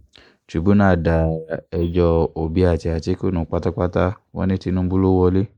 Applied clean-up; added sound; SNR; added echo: neural mask model Resemble Enhance denoiser.